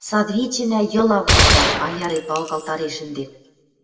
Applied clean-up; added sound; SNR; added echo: none; Gunshot, gunfire; -3 dB; reverberation time 0.8 s.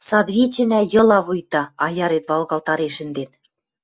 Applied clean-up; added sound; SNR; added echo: none; none; none; none.